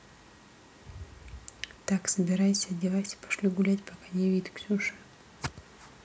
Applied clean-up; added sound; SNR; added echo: none; none; none; none.